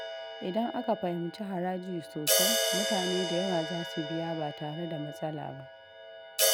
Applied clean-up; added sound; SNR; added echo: none; Crash cymbal; -1 dB; none.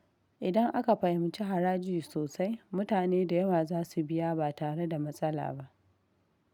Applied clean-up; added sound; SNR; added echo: none; none; none; none.